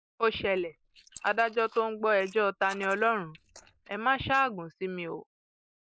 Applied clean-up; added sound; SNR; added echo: neural mask model Resemble Enhance denoiser.